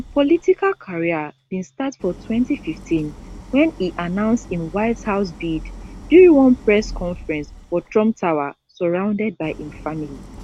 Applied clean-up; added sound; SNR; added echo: none; Idling; 18 dB; none.